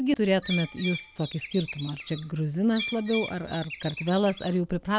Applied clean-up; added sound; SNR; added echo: none; Bird; 11 dB; none.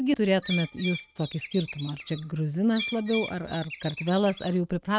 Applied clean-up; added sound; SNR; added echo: neural mask model RNNoise.